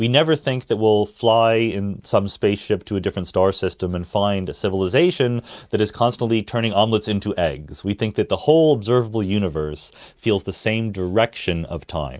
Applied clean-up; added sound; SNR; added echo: none; none; none; none.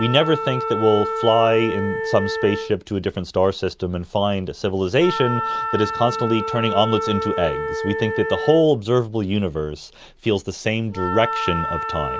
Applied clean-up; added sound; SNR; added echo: none; Wind instrument, woodwind instrument; 6 dB; none.